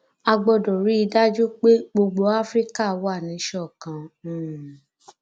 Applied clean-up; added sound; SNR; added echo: none; none; none; none.